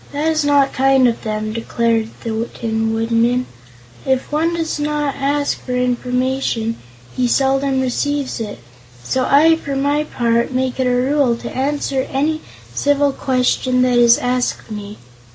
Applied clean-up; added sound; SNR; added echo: none; none; none; none.